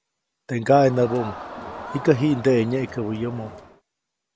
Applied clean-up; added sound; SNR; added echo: none; Crowd; 14 dB; none.